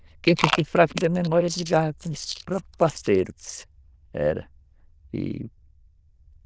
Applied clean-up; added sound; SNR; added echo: neural diffusion model UNIVERSE++.